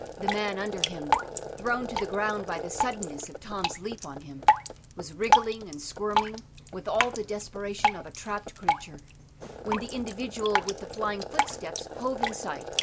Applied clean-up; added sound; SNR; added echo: none; Drip; -3 dB; none.